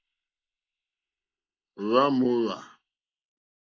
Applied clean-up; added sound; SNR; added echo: neural mask model Resemble Enhance denoiser.